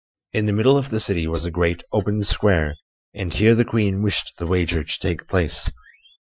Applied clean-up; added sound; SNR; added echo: classical method Wiener filter.